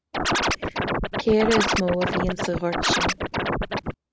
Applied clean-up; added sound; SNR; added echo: none; Scratching (performance technique); -2 dB; none.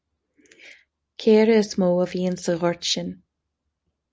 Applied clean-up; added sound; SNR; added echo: none; none; none; none.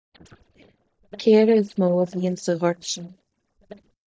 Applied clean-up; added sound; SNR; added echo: neural mask model DeepFilterNet 3.